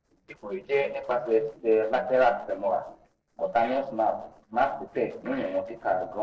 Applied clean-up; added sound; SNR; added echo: neural separator model SepFormer DNS4.